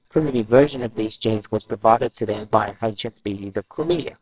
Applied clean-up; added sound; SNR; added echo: neural separator model SepFormer WHAMR!.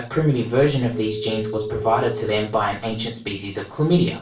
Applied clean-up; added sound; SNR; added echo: none; Telephone; 11 dB; reverberation time 0.3 s.